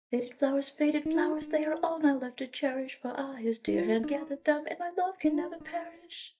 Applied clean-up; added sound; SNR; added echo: neural mask model DeepFilterNet 3.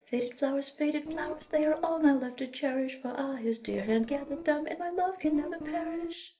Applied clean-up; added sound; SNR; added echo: neural separator model SepFormer DNS4.